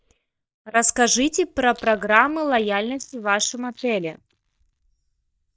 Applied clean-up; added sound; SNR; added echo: neural mask model DeepFilterNet 3.